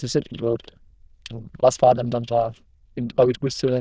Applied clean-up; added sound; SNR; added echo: neural diffusion model UNIVERSE++.